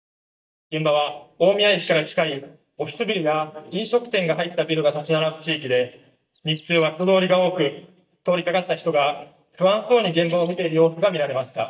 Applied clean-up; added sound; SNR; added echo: neural mask model DeepFilterNet 3.